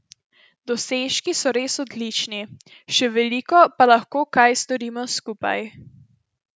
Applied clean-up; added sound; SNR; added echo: none; none; none; none.